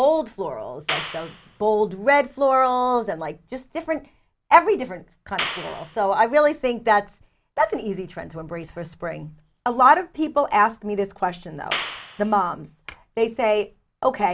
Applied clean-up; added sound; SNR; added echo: none; Clapping; 8 dB; none.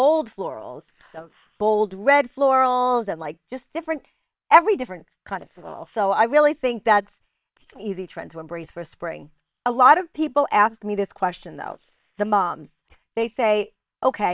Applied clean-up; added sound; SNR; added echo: neural separator model SepFormer WHAM!.